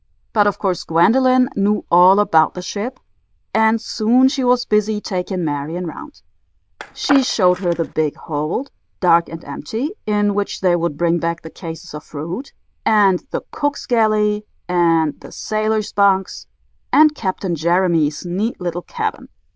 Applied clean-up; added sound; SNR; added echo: neural diffusion model UNIVERSE++.